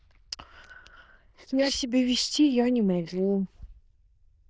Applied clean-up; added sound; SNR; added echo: neural diffusion model UNIVERSE++.